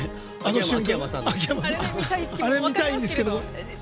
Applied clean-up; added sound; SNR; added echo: none; none; none; none.